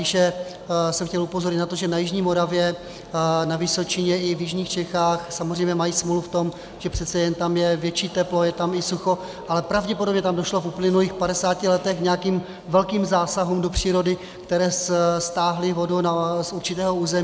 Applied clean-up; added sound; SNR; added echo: none; none; none; none.